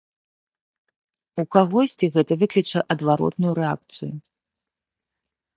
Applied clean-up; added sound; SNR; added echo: neural mask model DeepFilterNet 3.